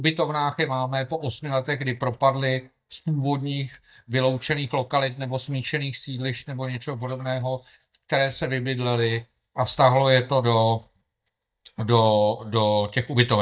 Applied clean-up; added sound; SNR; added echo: neural mask model DeepFilterNet 3.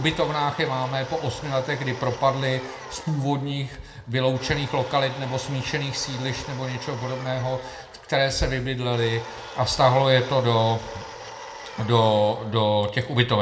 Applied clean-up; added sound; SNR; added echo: none; Domestic sounds, home sounds; 15 dB; reverberation time 0.6 s.